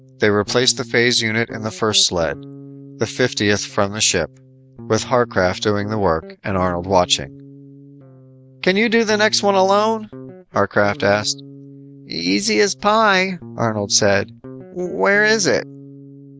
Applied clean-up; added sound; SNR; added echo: none; Guitar; 19 dB; none.